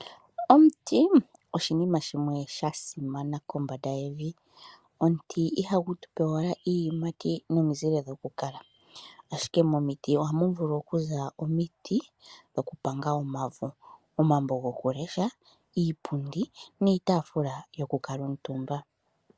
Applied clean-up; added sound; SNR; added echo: none; none; none; none.